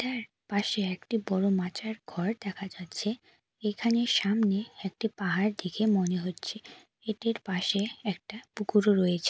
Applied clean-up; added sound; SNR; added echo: none; none; none; none.